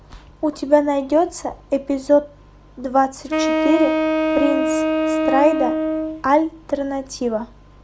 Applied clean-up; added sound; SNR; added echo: none; Wind instrument, woodwind instrument; -1 dB; none.